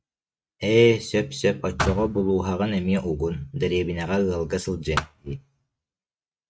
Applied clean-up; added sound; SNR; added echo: neural mask model RNNoise.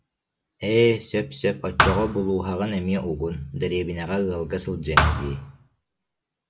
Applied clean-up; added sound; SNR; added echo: none; Thump, thud; 0 dB; none.